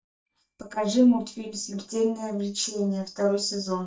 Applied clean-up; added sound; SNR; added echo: neural mask model DeepFilterNet 3.